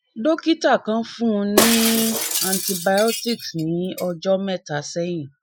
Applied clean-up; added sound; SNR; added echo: classical method Wiener filter.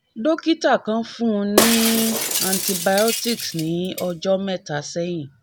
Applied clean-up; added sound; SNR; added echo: none; Shatter; 2 dB; none.